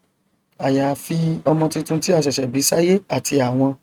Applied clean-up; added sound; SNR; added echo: neural mask model RNNoise.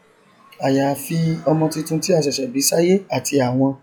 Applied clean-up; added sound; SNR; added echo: classical method log-MMSE.